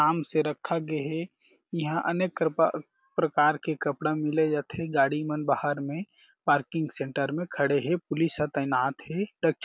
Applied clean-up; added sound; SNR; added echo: none; none; none; none.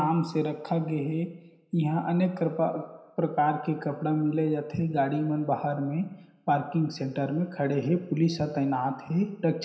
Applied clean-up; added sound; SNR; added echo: none; none; none; reverberation time 0.9 s.